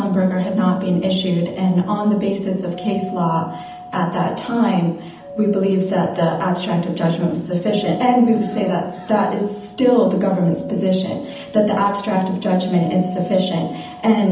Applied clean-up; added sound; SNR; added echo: none; Doorbell; 16 dB; reverberation time 0.8 s.